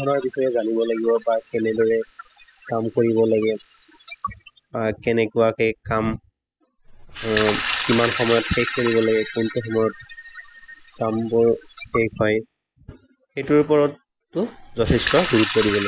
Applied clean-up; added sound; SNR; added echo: classical method spectral subtraction.